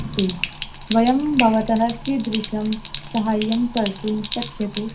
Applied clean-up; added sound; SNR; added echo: none; Sink (filling or washing); 9 dB; reverberation time 0.3 s.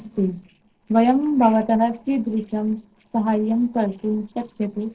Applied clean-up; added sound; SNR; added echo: neural separator model SepFormer DNS4.